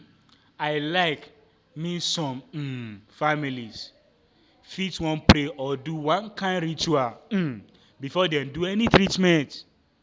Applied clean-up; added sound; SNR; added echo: none; none; none; none.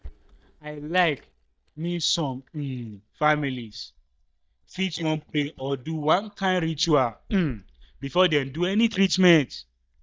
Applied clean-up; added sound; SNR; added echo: neural mask model DeepFilterNet 3.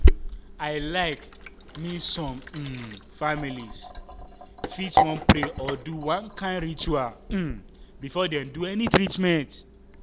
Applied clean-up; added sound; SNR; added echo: none; Sink (filling or washing); 0 dB; none.